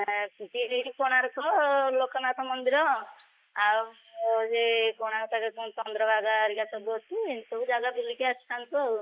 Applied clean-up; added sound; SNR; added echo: neural mask model Resemble Enhance denoiser.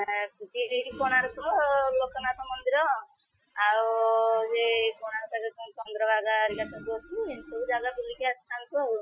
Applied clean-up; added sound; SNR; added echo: classical method Wiener filter.